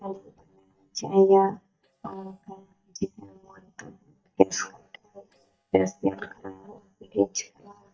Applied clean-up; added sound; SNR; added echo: neural mask model DeepFilterNet 3.